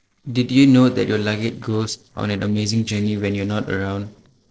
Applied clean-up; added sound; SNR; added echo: neural separator model SepFormer DNS4.